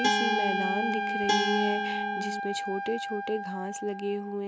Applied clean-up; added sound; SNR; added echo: none; Guitar + Trumpet; -4 dB; none.